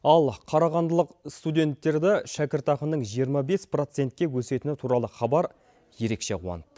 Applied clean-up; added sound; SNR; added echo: none; none; none; none.